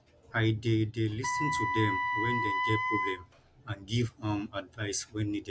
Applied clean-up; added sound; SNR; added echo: none; Wind instrument, woodwind instrument; -1 dB; none.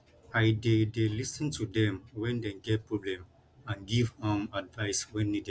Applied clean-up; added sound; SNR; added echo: none; none; none; none.